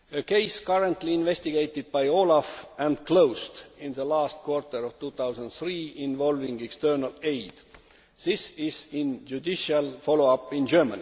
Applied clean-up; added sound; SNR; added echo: none; none; none; none.